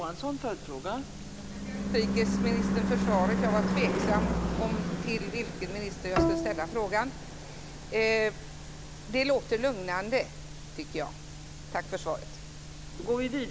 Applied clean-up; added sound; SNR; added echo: none; Bowed string instrument + Car passing by / Engine / Truck; 1 dB; none.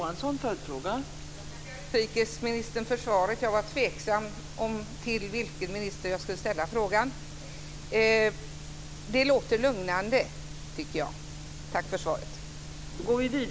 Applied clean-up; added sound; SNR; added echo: none; none; none; none.